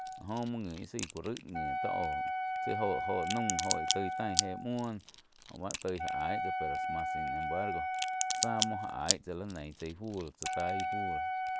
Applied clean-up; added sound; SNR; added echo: none; Crack + Wind instrument, woodwind instrument; -4 dB; none.